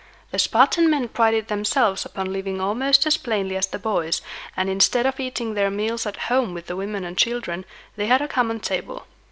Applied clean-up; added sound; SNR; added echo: none; none; none; none.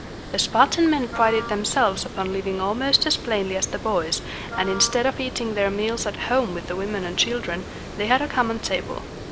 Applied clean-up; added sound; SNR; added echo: none; Water + Wind instrument, woodwind instrument; 11 dB; none.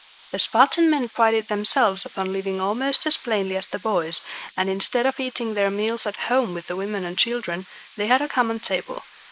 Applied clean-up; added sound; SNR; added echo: neural mask model Resemble Enhance denoiser.